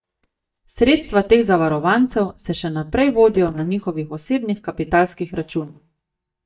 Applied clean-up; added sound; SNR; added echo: neural mask model DeepFilterNet 3.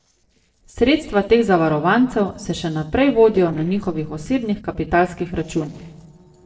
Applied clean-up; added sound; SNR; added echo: neural separator model SepFormer DNS4.